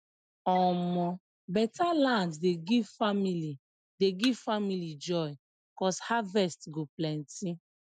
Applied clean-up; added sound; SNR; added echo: neural mask model RNNoise.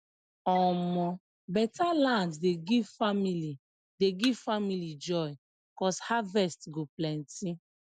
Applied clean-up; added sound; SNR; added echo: none; Thump, thud; 15 dB; none.